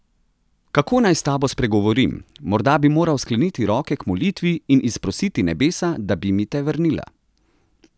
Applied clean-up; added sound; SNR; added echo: none; none; none; none.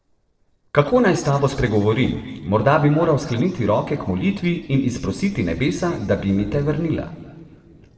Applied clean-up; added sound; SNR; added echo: neural separator model SepFormer DNS4.